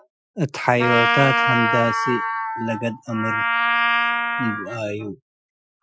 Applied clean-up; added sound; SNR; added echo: classical method Wiener filter.